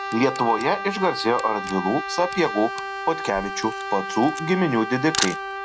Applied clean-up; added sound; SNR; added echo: none; Camera + Brass instrument; 6 dB; none.